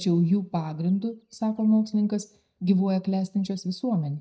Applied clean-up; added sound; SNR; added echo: neural mask model DeepFilterNet 3.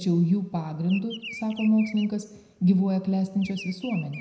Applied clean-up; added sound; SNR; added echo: none; Bird vocalization, bird call, bird song; 19 dB; reverberation time 0.7 s.